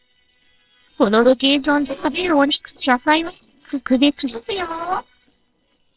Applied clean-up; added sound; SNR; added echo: neural separator model SepFormer WHAMR!.